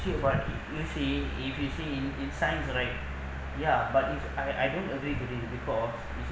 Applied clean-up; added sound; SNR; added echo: none; none; none; none.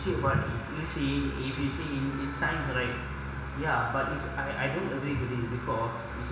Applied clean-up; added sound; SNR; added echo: none; Wind instrument, woodwind instrument; 18 dB; reverberation time 0.8 s.